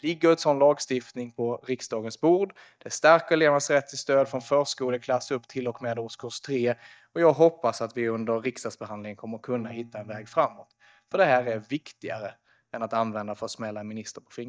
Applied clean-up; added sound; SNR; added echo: neural mask model DeepFilterNet 3.